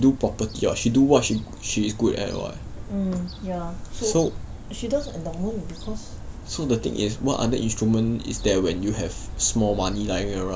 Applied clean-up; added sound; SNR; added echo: none; Gull, seagull / Fowl; 11 dB; none.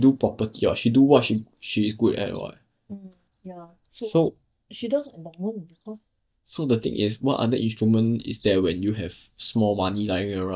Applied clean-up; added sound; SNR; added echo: neural mask model DeepFilterNet 3.